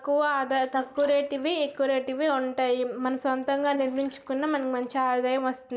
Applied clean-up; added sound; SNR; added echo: neural mask model Resemble Enhance denoiser.